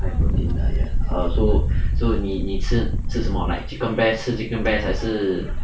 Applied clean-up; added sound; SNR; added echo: none; Wind; -4 dB; none.